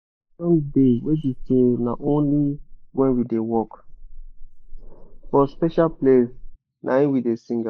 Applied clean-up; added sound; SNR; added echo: neural mask model Resemble Enhance denoiser.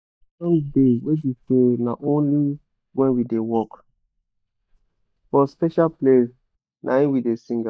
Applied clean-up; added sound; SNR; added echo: neural mask model DeepFilterNet 3.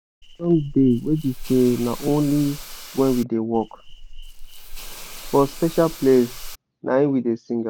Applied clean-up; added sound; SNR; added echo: none; Hiss / Insect; 13 dB; none.